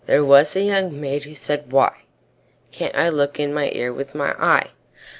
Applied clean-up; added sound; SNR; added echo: none; none; none; none.